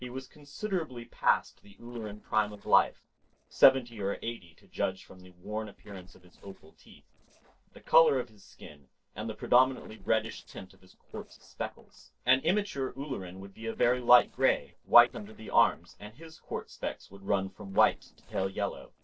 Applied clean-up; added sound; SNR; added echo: neural separator model SepFormer DNS4.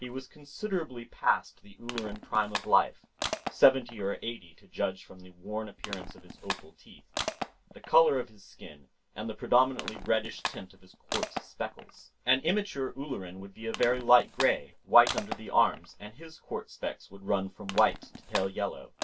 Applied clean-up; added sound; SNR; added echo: none; Crushing; 11 dB; reverberation time 0.1 s.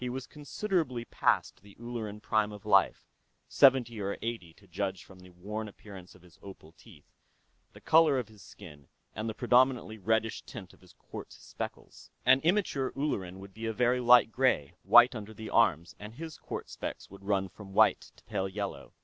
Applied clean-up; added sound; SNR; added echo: none; none; none; none.